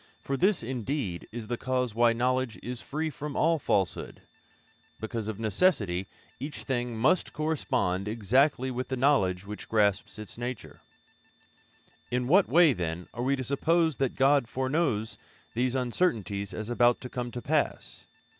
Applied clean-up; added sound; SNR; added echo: none; none; none; none.